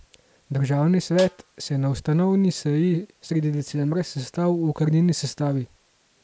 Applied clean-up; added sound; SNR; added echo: none; Snare drum; 20 dB; none.